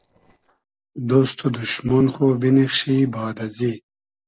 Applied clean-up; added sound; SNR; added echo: neural separator model SepFormer DNS4.